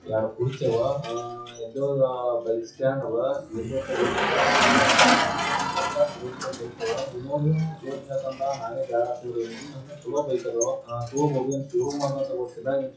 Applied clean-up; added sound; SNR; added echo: classical method WPE with log-MMSE.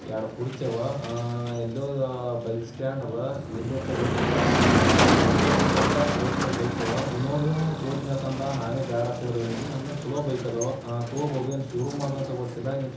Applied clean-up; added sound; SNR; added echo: none; Motor vehicle (road); -2 dB; reverberation time 0.7 s.